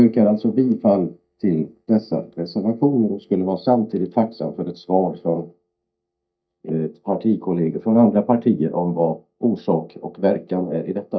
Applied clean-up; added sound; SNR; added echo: neural mask model DeepFilterNet 3.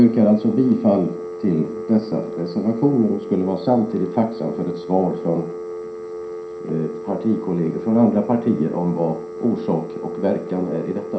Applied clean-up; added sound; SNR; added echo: none; Telephone; 10 dB; reverberation time 0.5 s.